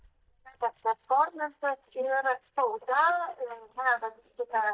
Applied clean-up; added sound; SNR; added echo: neural mask model DeepFilterNet 3.